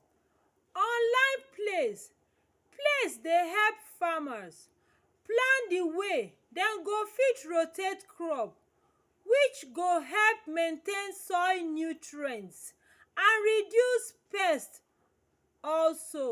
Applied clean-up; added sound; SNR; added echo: none; none; none; none.